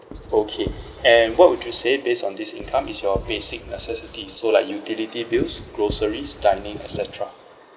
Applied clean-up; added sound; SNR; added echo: none; Writing; 16 dB; none.